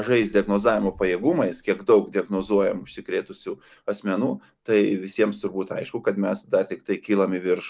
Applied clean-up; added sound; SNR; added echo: none; none; none; none.